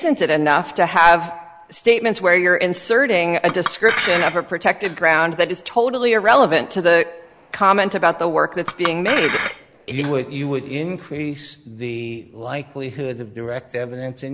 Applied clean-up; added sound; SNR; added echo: none; Chink, clink; 8 dB; none.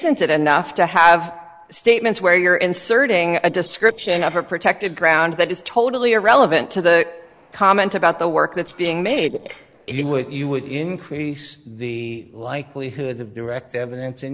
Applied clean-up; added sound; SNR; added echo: neural separator model SepFormer DNS4.